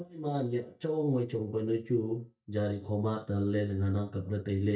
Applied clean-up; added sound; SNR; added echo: neural mask model DeepFilterNet 3.